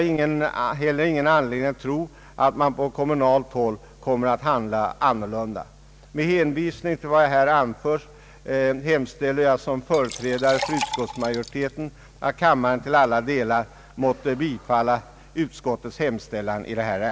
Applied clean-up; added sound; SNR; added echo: none; Liquid; 12 dB; none.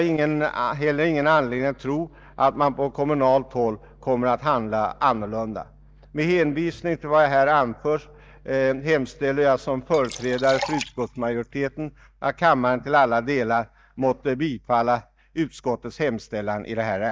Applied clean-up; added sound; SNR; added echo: neural mask model DeepFilterNet 3.